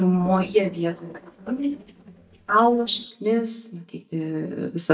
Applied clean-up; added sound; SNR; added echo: neural mask model DeepFilterNet 3.